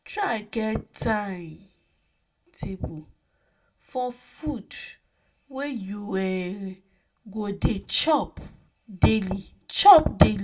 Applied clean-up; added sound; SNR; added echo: none; none; none; reverberation time 0.2 s.